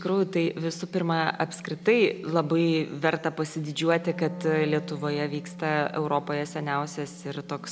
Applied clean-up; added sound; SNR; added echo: none; Wind instrument, woodwind instrument; 15 dB; none.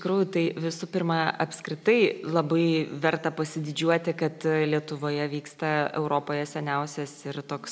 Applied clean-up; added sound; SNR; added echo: none; none; none; none.